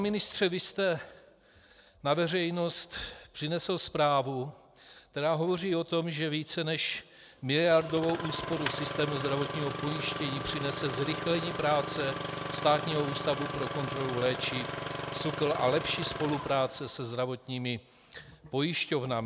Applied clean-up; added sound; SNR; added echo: none; Engine starting; 8 dB; none.